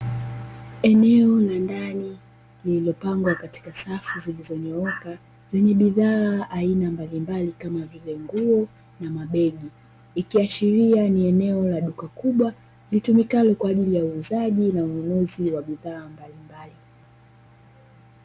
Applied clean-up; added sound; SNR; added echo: none; none; none; none.